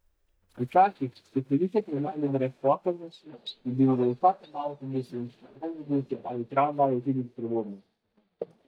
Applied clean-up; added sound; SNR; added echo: neural mask model DeepFilterNet 3.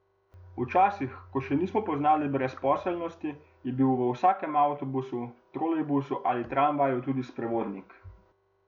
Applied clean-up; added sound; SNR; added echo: none; none; none; none.